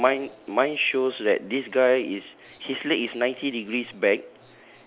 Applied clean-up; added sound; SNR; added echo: none; none; none; none.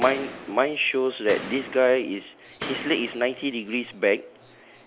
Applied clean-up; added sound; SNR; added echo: none; Boom; 12 dB; none.